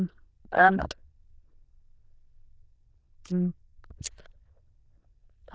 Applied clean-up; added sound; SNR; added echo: neural diffusion model UNIVERSE++.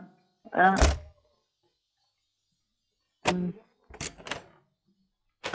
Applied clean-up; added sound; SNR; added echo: classical method log-MMSE.